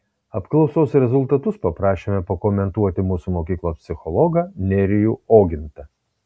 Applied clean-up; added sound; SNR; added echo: none; none; none; none.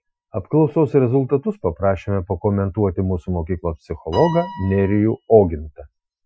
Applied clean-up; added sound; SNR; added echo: classical method Wiener filter.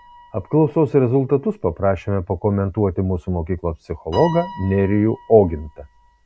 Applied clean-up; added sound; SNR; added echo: none; Piano; 19 dB; none.